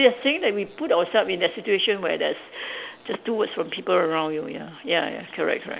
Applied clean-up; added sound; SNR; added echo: none; none; none; none.